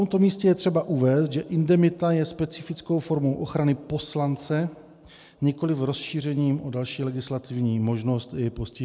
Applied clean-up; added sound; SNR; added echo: none; none; none; none.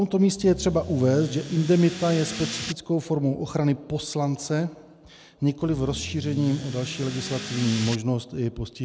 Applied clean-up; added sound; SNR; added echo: none; Accelerating, revving, vroom / Car; 10 dB; none.